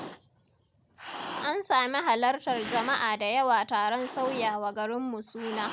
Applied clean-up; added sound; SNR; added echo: none; Cat; 13 dB; none.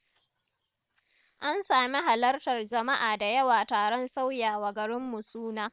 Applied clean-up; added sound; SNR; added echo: neural separator model SepFormer WHAM!.